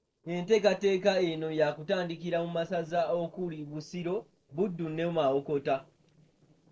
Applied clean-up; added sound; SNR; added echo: neural separator model SepFormer DNS4.